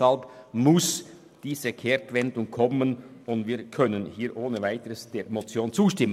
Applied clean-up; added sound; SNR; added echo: none; none; none; none.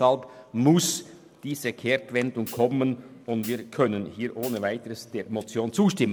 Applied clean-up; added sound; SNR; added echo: none; Hi-hat; 19 dB; none.